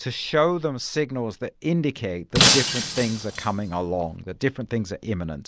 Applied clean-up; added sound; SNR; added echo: none; Shatter; -2 dB; none.